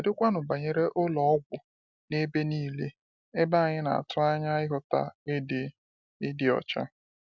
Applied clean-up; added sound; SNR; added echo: none; none; none; none.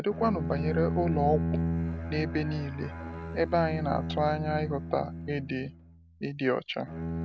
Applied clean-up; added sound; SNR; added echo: none; Bowed string instrument; 3 dB; none.